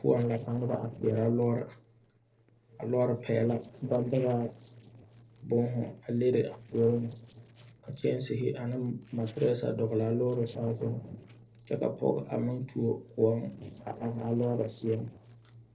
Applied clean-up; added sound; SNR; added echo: neural separator model SepFormer DNS4.